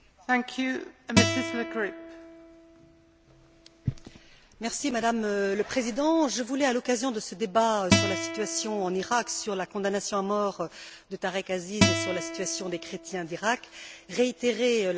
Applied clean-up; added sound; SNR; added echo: none; Acoustic guitar; 3 dB; none.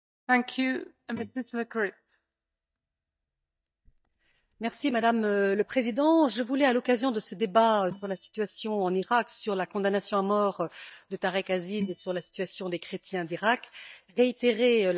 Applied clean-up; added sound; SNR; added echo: neural mask model DeepFilterNet 3.